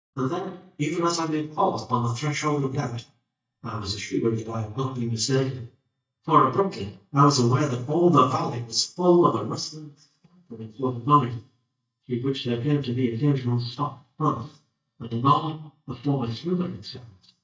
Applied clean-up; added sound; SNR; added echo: neural mask model DeepFilterNet 3.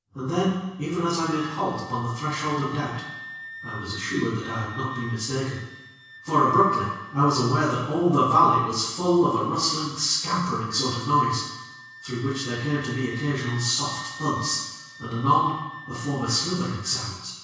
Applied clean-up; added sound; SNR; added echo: none; Wind instrument, woodwind instrument; 18 dB; reverberation time 1.1 s.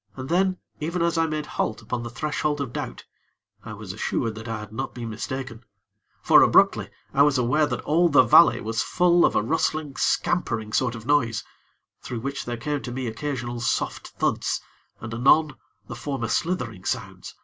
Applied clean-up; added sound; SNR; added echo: none; none; none; none.